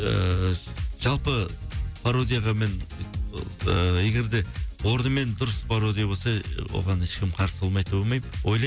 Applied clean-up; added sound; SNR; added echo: none; none; none; none.